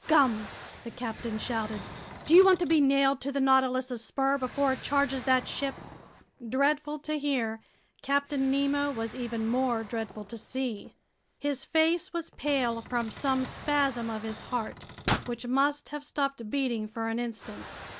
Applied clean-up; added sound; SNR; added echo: none; Cupboard open or close + Explosion; 15 dB; none.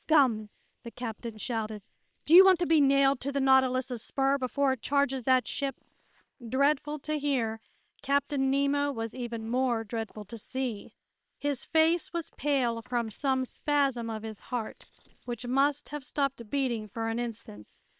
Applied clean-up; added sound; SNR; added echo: neural separator model SepFormer WHAM!.